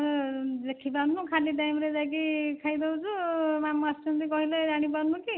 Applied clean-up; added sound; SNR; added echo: none; none; none; none.